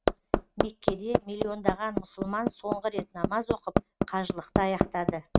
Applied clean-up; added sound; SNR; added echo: neural mask model RNNoise.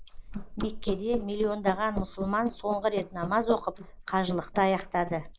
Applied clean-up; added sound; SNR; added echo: neural mask model Resemble Enhance denoiser.